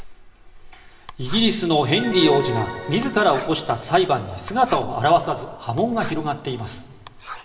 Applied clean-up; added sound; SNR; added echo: none; Writing; 15 dB; reverberation time 1.6 s.